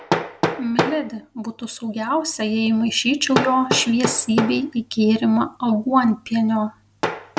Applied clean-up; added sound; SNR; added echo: none; Hammer; 6 dB; none.